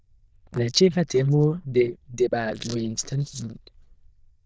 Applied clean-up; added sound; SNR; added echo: neural diffusion model UNIVERSE++.